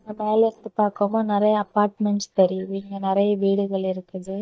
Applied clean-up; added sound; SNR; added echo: neural mask model DeepFilterNet 3.